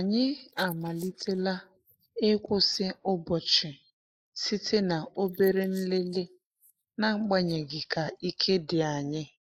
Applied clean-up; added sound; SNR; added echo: neural mask model Resemble Enhance denoiser.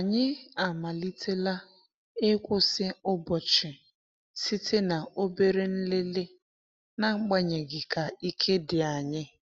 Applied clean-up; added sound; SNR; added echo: none; none; none; none.